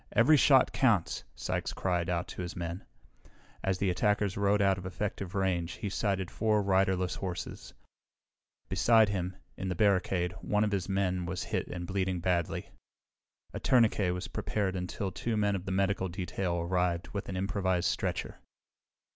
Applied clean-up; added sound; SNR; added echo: none; none; none; none.